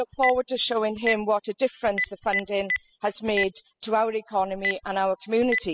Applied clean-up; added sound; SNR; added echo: classical method spectral subtraction.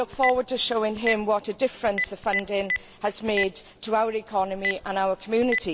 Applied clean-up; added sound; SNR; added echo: none; Telephone; 8 dB; none.